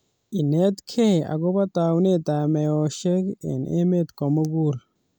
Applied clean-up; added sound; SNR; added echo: none; none; none; none.